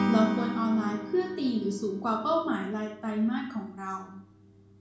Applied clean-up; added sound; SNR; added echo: none; Acoustic guitar / Strum; 6 dB; reverberation time 0.5 s.